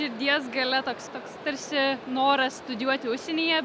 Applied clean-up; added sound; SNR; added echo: none; none; none; none.